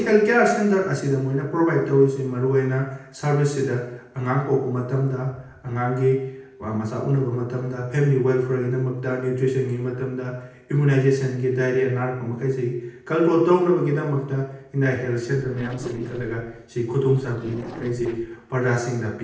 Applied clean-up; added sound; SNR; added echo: neural separator model SepFormer DNS4.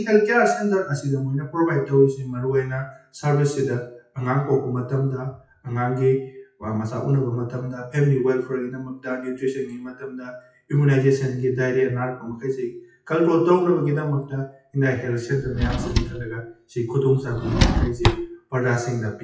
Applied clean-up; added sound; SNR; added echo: classical method WPE with log-MMSE.